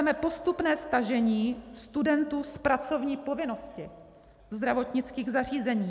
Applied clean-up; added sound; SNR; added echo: none; none; none; none.